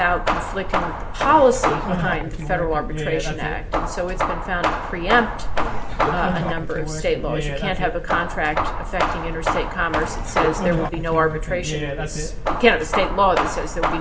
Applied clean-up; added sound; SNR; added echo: none; Hammer / Wood; 3 dB; reverberation time 0.2 s.